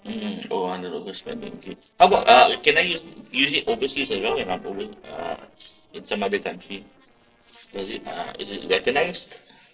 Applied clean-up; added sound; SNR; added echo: neural separator model SepFormer DNS4.